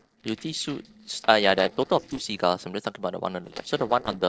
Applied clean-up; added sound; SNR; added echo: neural separator model SepFormer DNS4.